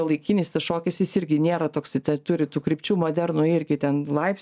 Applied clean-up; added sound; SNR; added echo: none; none; none; none.